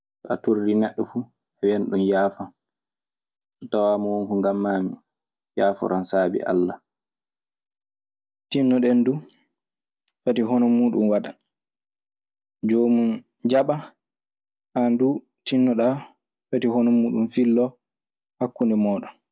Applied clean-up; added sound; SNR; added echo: none; none; none; none.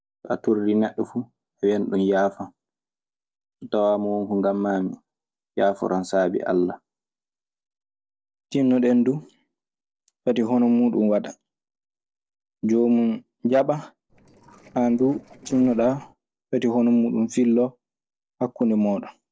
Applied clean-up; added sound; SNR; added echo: neural separator model SepFormer DNS4.